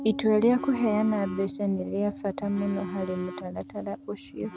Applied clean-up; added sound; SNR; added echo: none; Telephone + Piano; 11 dB; none.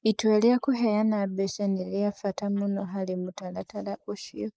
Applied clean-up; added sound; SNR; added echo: neural mask model Resemble Enhance denoiser.